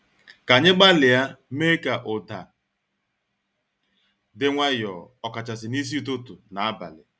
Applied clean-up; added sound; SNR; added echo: none; none; none; none.